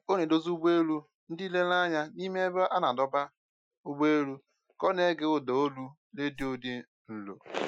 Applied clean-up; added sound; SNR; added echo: classical method Wiener filter.